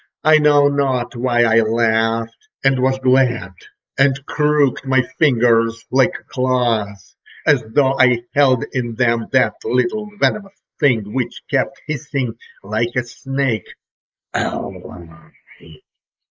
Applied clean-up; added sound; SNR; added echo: neural mask model Resemble Enhance denoiser.